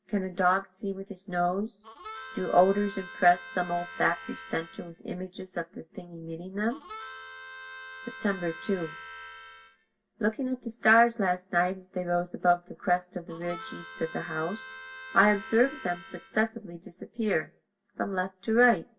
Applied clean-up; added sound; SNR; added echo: none; Harmonica; 14 dB; reverberation time 0.1 s.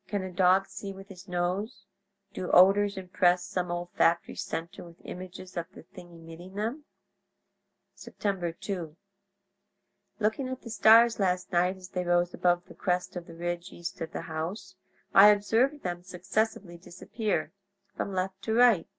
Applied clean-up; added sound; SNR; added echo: none; none; none; none.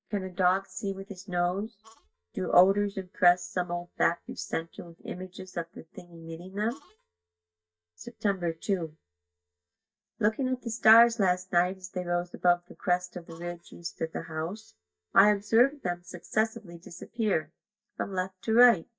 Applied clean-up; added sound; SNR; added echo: neural mask model DeepFilterNet 3.